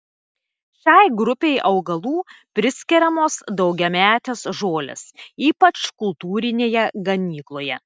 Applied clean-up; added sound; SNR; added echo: none; none; none; none.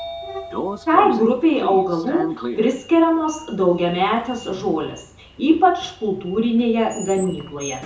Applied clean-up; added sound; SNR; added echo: none; Sliding door; 13 dB; reverberation time 0.6 s.